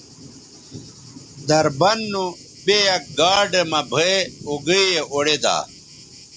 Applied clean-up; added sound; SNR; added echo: none; Thunder; 18 dB; none.